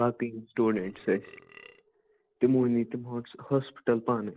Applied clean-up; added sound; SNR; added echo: neural separator model SepFormer DNS4.